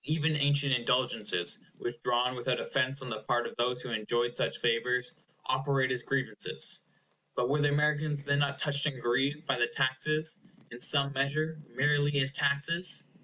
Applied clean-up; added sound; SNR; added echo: none; none; none; none.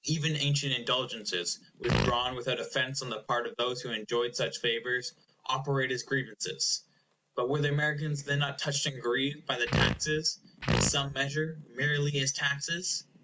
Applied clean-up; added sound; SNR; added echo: none; Fart; -2 dB; none.